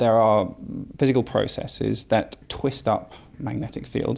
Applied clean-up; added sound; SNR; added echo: none; none; none; none.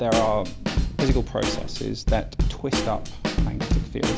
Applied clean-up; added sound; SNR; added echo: none; Snare drum / Drum kit; -3 dB; none.